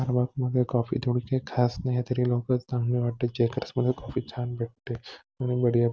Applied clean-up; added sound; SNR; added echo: none; none; none; none.